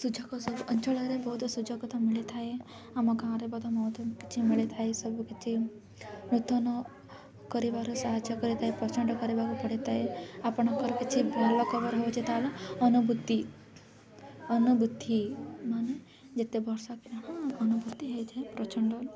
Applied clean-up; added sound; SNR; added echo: none; none; none; none.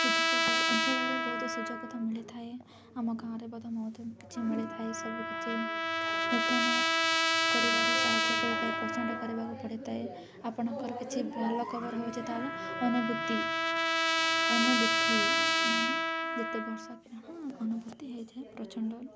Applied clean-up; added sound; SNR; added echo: none; Trumpet; -4 dB; none.